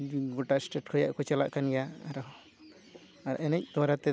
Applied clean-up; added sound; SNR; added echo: none; none; none; none.